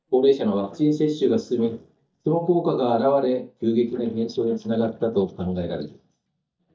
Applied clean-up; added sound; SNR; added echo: neural mask model DeepFilterNet 3.